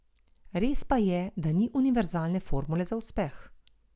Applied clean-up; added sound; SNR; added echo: none; none; none; none.